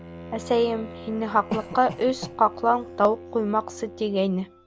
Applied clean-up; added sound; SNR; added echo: none; Cough + Bowed string instrument; 13 dB; none.